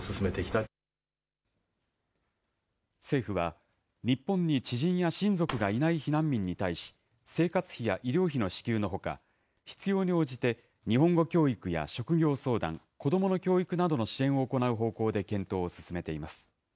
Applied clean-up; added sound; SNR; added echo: none; Fireworks; 16 dB; none.